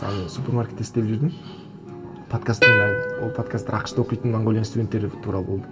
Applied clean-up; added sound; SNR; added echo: none; Plucked string instrument; 0 dB; reverberation time 1.3 s.